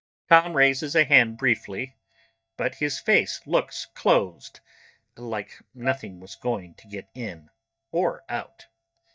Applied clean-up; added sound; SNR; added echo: neural mask model DeepFilterNet 3.